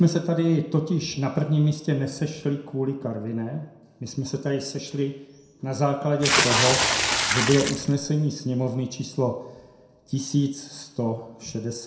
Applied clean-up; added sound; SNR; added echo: none; Water / Splash, splatter; -3 dB; reverberation time 0.5 s.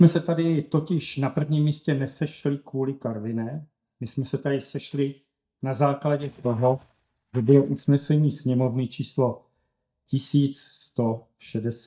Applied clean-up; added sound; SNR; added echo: neural mask model DeepFilterNet 3.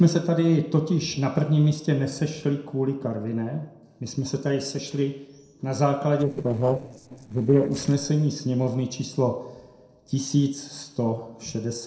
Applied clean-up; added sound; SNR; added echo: neural separator model SepFormer DNS4.